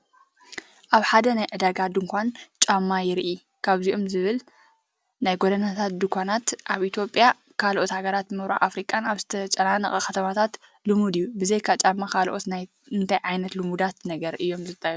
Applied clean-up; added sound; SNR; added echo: none; none; none; none.